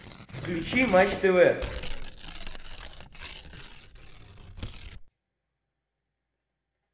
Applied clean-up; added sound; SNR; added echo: none; Tearing; 10 dB; reverberation time 0.7 s.